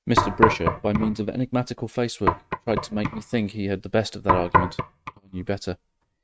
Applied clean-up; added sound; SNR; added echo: neural mask model RNNoise.